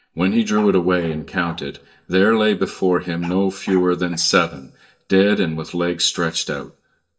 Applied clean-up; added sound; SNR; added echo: neural mask model DeepFilterNet 3.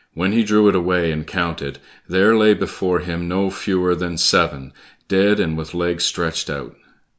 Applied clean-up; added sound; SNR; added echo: none; none; none; none.